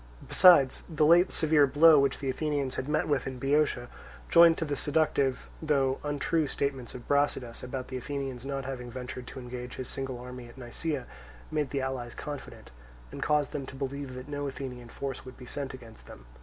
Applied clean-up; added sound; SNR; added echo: none; none; none; none.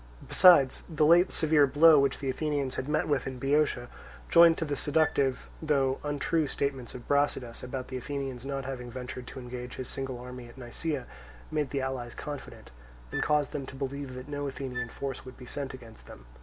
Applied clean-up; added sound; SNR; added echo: none; Wind instrument, woodwind instrument; 13 dB; none.